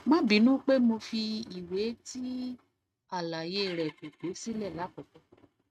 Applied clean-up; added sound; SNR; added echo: neural mask model RNNoise.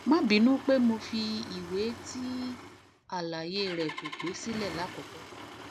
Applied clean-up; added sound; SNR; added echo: none; Engine starting; 13 dB; none.